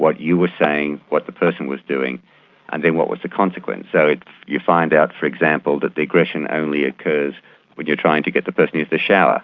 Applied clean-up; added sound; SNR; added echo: none; none; none; none.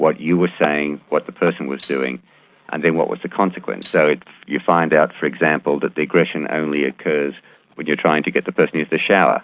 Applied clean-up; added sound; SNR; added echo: none; Rattle (instrument); 0 dB; none.